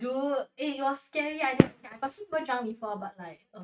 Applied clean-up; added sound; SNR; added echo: neural mask model RNNoise.